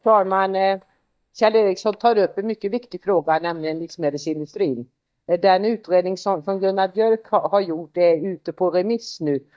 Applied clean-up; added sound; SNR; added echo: neural mask model DeepFilterNet 3.